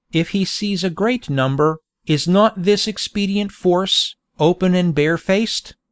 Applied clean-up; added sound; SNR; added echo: neural mask model Resemble Enhance denoiser.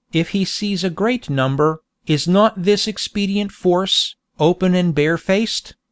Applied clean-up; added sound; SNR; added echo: none; none; none; none.